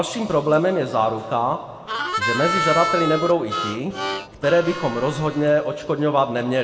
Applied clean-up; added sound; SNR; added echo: none; Harmonica; 4 dB; reverberation time 2.2 s.